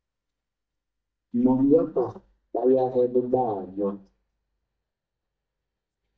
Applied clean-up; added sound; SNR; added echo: neural mask model DeepFilterNet 3.